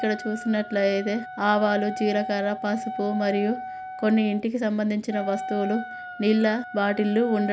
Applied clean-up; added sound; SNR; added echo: none; Wind instrument, woodwind instrument; 10 dB; none.